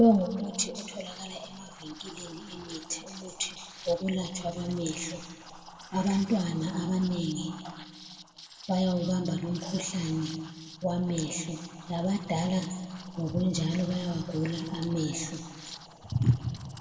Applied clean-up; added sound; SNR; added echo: none; Liquid; 18 dB; reverberation time 1.6 s.